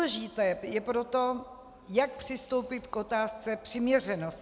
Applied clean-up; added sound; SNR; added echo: none; none; none; none.